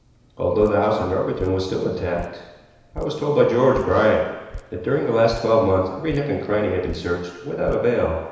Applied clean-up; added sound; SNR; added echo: none; Drip; 19 dB; reverberation time 1.0 s.